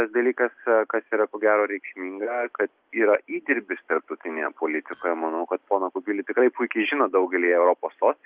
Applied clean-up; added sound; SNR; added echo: neural separator model SepFormer DNS4.